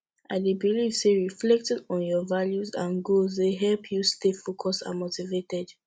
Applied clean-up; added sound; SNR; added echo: none; none; none; none.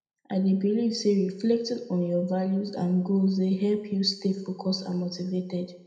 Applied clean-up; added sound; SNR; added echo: none; none; none; reverberation time 0.7 s.